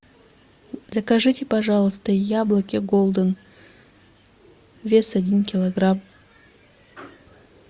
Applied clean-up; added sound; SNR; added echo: none; none; none; none.